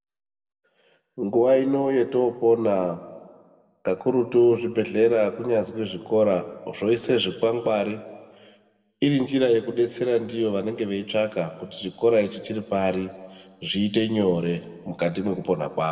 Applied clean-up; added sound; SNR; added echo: none; none; none; reverberation time 1.2 s.